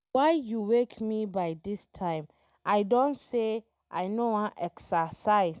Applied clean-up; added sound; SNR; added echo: none; none; none; none.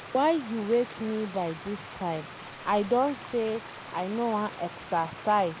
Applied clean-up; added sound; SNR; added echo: none; Stream; 14 dB; none.